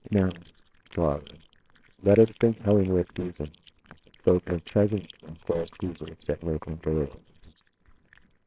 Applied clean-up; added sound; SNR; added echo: neural separator model SepFormer WHAMR!.